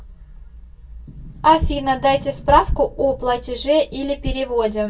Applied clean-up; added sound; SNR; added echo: none; Sliding door; 18 dB; reverberation time 0.1 s.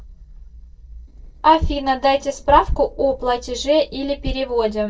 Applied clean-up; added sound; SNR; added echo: neural separator model SepFormer DNS4.